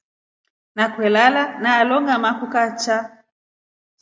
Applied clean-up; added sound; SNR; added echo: none; none; none; none.